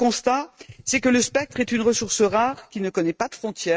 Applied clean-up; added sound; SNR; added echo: neural mask model RNNoise.